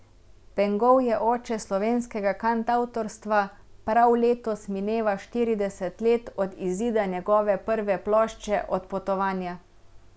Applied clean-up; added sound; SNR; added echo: none; none; none; none.